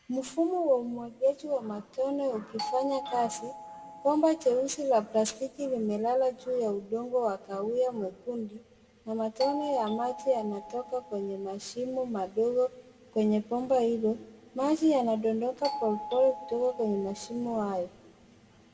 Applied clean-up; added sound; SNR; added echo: none; Doorbell; 11 dB; reverberation time 1.0 s.